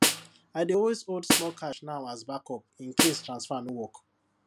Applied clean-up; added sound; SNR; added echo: none; Snare drum; -1 dB; none.